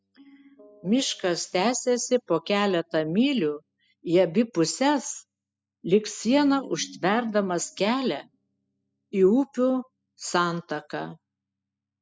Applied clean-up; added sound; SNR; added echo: classical method spectral subtraction.